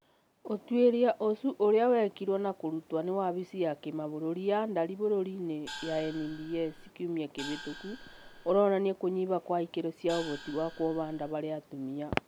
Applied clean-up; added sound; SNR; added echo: none; Gong; 15 dB; none.